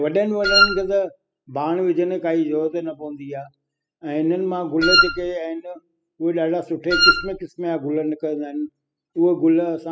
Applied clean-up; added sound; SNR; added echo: classical method spectral subtraction.